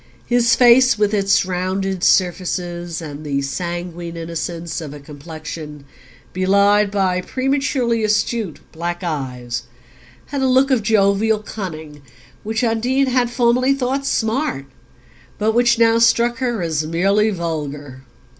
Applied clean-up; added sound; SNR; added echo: none; none; none; none.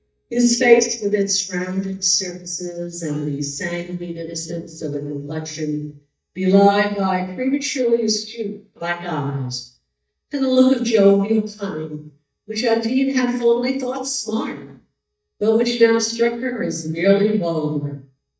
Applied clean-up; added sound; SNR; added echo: neural mask model DeepFilterNet 3.